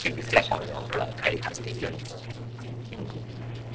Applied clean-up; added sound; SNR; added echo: neural separator model SepFormer DNS4.